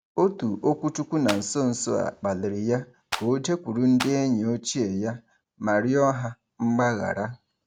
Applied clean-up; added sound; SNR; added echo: none; Clapping; 9 dB; none.